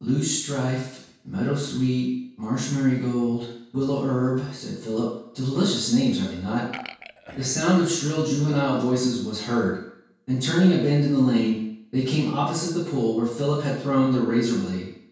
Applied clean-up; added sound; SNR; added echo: none; Burping, eructation; 19 dB; reverberation time 0.6 s.